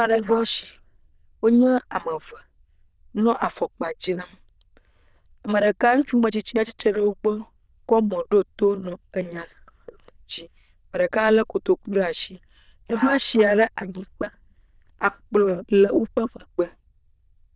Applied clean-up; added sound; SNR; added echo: neural diffusion model UNIVERSE++.